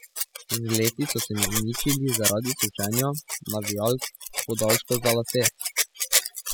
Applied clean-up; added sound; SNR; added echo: classical method spectral subtraction.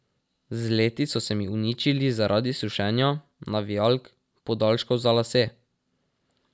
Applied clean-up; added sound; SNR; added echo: none; none; none; none.